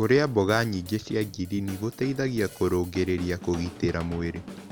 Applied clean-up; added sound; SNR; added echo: none; Drum / Drum kit; 17 dB; none.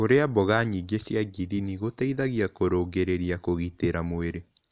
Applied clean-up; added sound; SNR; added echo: none; none; none; none.